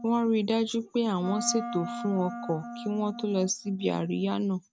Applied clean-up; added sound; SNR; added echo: neural mask model RNNoise.